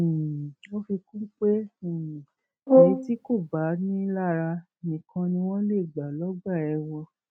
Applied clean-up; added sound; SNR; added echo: neural mask model RNNoise.